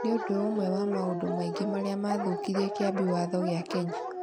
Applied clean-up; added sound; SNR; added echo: none; Dog; 4 dB; none.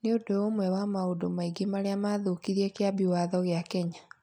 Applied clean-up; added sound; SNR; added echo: none; none; none; none.